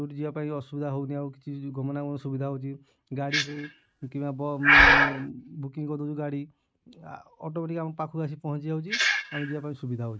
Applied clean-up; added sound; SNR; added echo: neural mask model RNNoise.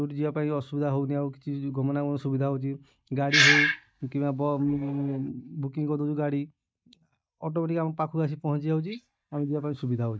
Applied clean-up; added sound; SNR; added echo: neural mask model DeepFilterNet 3.